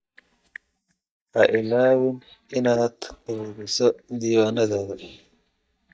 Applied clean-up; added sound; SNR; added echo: neural mask model DeepFilterNet 3.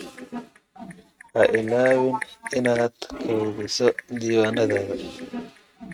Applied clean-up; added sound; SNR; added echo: neural mask model RNNoise.